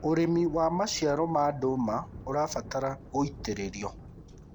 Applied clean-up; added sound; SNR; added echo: none; Thunder; 17 dB; none.